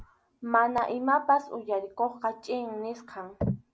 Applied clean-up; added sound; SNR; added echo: none; none; none; none.